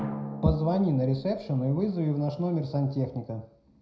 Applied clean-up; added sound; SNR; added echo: none; Drum; 13 dB; reverberation time 0.4 s.